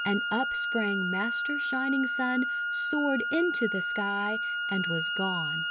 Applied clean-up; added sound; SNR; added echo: none; Wind instrument, woodwind instrument; -1 dB; none.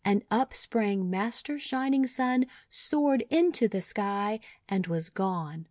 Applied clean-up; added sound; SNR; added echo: none; none; none; none.